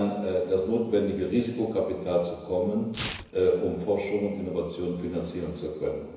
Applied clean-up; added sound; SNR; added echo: none; Tearing; 14 dB; reverberation time 1.0 s.